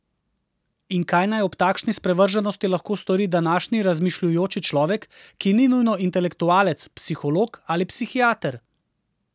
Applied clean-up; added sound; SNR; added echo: none; none; none; none.